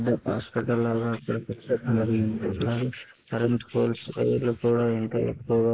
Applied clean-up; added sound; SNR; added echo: neural mask model Resemble Enhance denoiser.